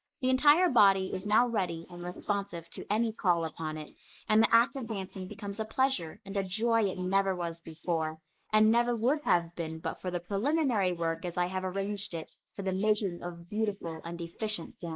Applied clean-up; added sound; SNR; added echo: neural mask model Resemble Enhance denoiser.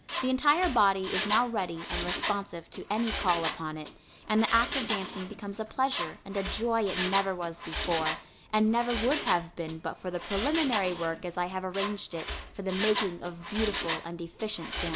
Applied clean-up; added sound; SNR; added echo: none; Mechanisms; 6 dB; none.